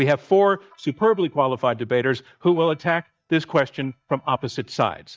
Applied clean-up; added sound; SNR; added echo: neural mask model DeepFilterNet 3.